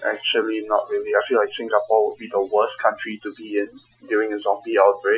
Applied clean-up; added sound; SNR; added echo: classical method Wiener filter.